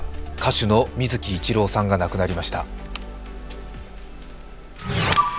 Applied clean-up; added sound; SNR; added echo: none; Engine starting / Car; 15 dB; none.